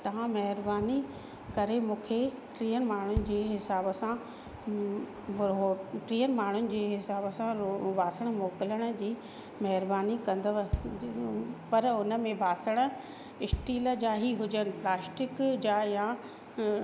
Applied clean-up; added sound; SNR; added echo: none; Bass drum; 6 dB; none.